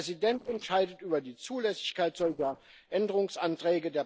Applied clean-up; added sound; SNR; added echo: neural separator model SepFormer DNS4.